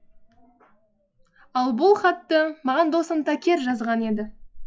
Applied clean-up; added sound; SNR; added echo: classical method log-MMSE.